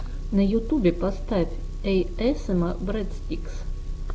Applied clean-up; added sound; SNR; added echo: none; Engine; 4 dB; none.